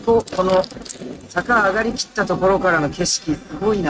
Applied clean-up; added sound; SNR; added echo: neural mask model RNNoise.